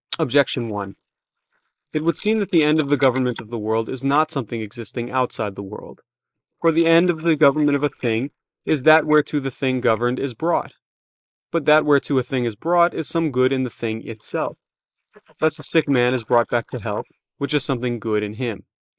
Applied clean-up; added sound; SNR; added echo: neural mask model Resemble Enhance denoiser.